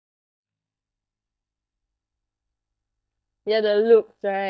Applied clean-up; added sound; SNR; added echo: neural mask model DeepFilterNet 3.